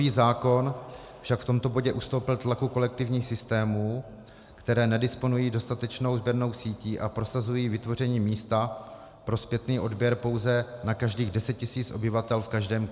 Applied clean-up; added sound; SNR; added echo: none; none; none; none.